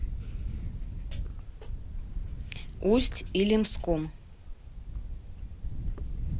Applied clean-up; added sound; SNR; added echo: none; Camera; 2 dB; none.